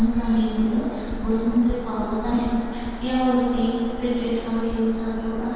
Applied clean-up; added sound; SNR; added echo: none; Bird vocalization, bird call, bird song; 8 dB; reverberation time 2.1 s.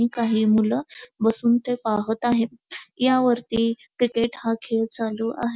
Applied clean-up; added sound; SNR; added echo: none; none; none; none.